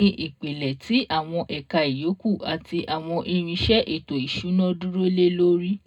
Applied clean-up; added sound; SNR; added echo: none; none; none; reverberation time 0.2 s.